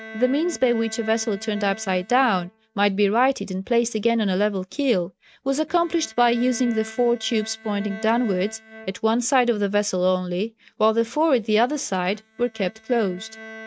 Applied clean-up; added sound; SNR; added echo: neural mask model RNNoise.